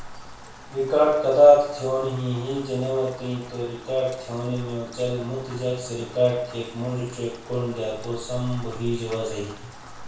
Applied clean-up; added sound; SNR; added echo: none; Rain; 16 dB; reverberation time 0.7 s.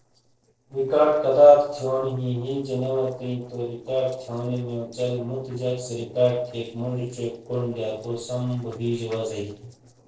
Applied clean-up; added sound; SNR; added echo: neural separator model SepFormer DNS4.